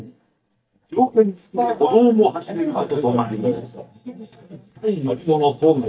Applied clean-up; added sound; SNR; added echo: neural mask model DeepFilterNet 3.